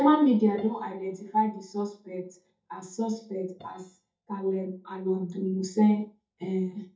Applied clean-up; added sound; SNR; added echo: neural mask model DeepFilterNet 3.